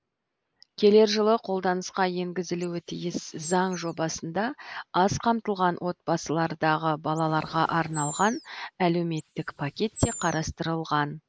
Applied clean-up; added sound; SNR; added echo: neural mask model Resemble Enhance denoiser.